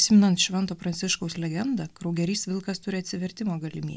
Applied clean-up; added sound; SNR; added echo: none; none; none; none.